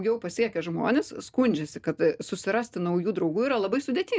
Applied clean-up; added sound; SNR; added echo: none; none; none; none.